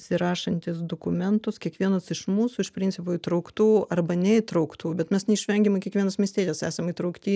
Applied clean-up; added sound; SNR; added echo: none; none; none; none.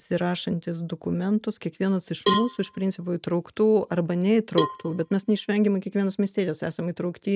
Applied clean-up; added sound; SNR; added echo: neural mask model RNNoise.